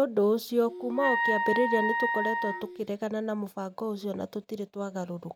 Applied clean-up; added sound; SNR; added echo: none; Wind instrument, woodwind instrument; 1 dB; none.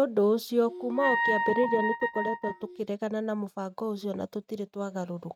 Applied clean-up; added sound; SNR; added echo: neural mask model RNNoise.